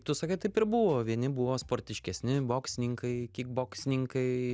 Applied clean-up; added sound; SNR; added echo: none; none; none; none.